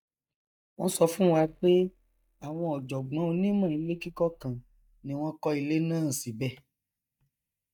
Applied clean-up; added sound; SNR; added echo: neural mask model DeepFilterNet 3.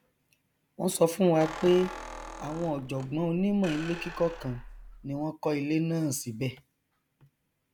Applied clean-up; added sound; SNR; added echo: none; Squeak; 13 dB; none.